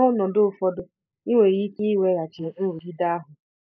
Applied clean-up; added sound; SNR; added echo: neural mask model Resemble Enhance denoiser.